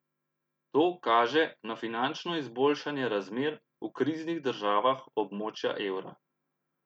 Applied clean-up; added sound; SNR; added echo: none; none; none; none.